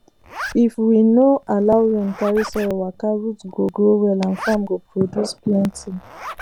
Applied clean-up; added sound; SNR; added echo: none; Zipper (clothing); 17 dB; none.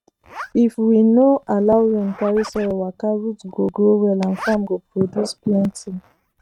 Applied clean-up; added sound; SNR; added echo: neural mask model RNNoise.